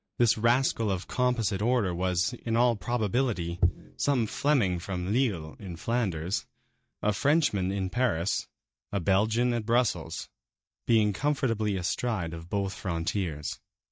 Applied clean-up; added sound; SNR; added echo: neural mask model DeepFilterNet 3.